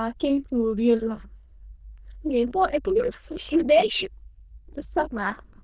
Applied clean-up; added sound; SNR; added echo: neural diffusion model UNIVERSE++.